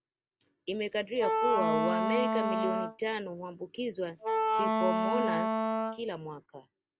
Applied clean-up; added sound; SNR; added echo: none; Wind instrument, woodwind instrument; -5 dB; none.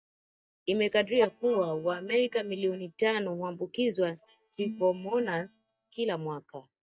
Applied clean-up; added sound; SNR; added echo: neural mask model DeepFilterNet 3.